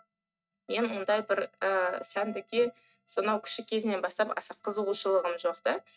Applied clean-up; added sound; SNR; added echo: neural mask model RNNoise.